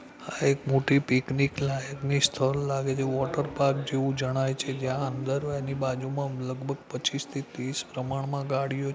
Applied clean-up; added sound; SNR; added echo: none; none; none; none.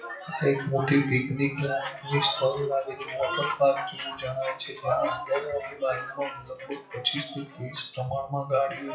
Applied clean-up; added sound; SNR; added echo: classical method WPE with log-MMSE.